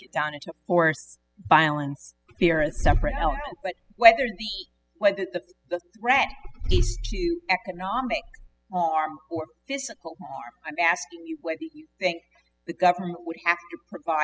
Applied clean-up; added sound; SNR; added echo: classical method spectral subtraction.